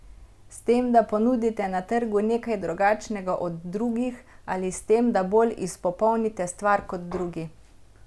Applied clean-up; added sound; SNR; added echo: none; none; none; none.